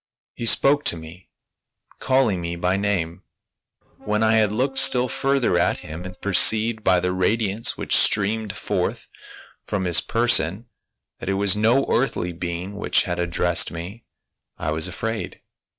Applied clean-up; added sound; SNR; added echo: neural mask model RNNoise.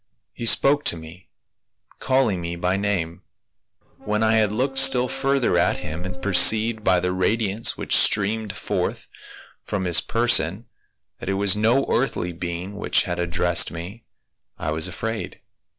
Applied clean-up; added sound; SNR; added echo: none; Boat, Water vehicle; 15 dB; none.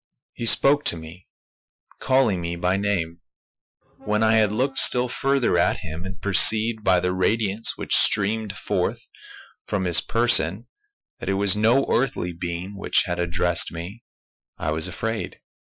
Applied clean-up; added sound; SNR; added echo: classical method Wiener filter.